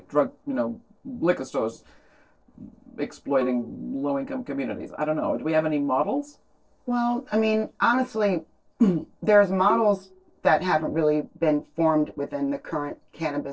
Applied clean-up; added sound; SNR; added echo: neural separator model SepFormer DNS4.